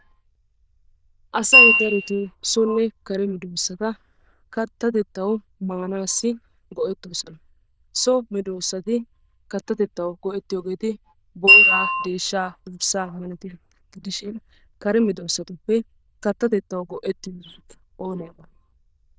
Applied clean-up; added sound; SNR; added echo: neural diffusion model UNIVERSE++.